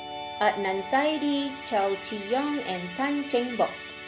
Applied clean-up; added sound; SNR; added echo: none; Musical instrument; 10 dB; none.